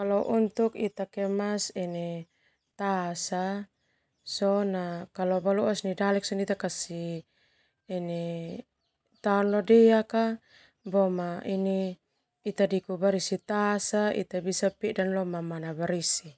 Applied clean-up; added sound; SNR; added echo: none; none; none; none.